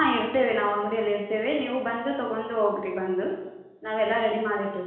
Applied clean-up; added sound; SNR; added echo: none; none; none; reverberation time 1.1 s.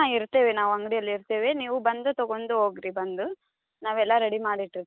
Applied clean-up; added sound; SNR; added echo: none; none; none; none.